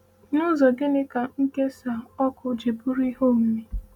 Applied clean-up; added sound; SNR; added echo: none; none; none; none.